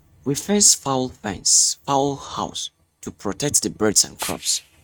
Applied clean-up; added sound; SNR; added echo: neural mask model RNNoise.